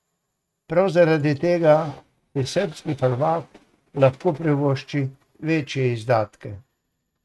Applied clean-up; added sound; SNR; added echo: neural mask model RNNoise.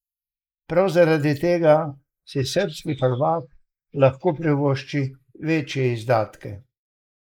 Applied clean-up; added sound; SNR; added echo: neural mask model Resemble Enhance denoiser.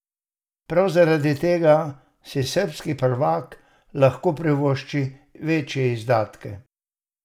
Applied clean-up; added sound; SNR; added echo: none; none; none; none.